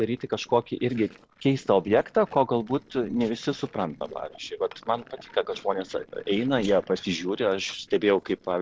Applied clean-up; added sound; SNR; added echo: neural separator model SepFormer DNS4.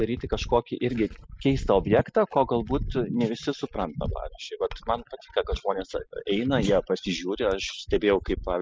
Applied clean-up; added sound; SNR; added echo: classical method spectral subtraction.